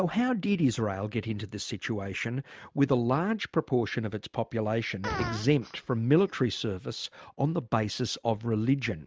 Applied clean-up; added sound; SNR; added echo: none; Fart; 12 dB; none.